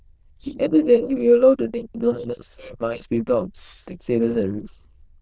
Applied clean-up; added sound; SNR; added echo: neural diffusion model UNIVERSE++.